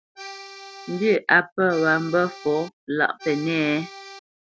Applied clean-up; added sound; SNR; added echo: none; Accordion; 16 dB; none.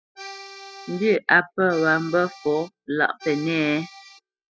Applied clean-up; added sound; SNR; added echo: classical method spectral subtraction.